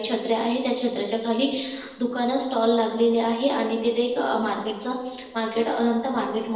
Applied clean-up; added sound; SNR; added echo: neural separator model SepFormer DNS4.